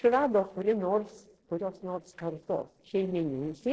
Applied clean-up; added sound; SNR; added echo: neural separator model SepFormer DNS4.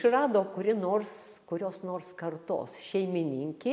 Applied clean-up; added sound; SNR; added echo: none; none; none; none.